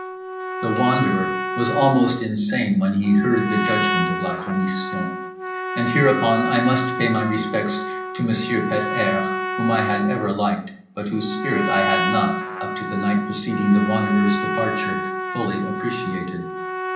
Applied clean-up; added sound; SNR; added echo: none; Trumpet; 4 dB; reverberation time 0.6 s.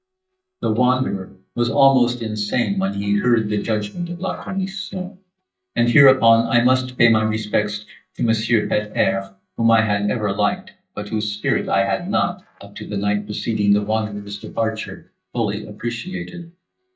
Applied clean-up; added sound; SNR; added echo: neural mask model DeepFilterNet 3.